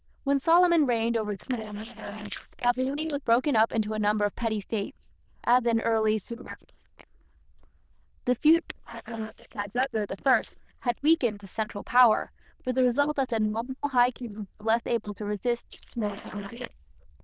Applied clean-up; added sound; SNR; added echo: neural diffusion model UNIVERSE++.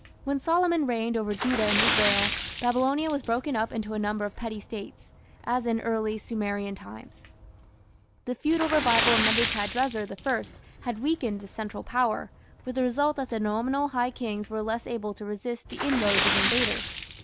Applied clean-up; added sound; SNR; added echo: none; Splash, splatter; 5 dB; none.